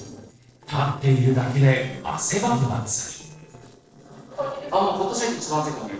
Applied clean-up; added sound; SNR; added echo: neural separator model SepFormer DNS4.